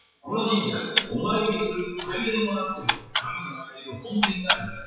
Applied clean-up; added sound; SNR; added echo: classical method WPE with log-MMSE.